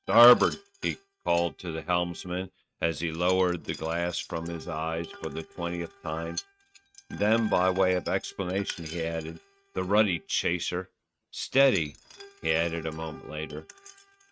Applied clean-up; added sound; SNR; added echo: neural mask model RNNoise.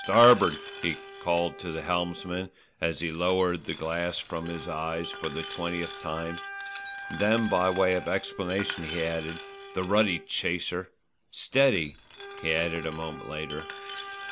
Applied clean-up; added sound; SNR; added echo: none; Wind instrument, woodwind instrument + Glass; 11 dB; none.